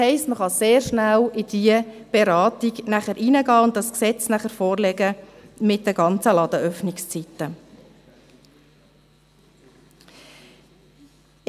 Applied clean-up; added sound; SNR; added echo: none; none; none; none.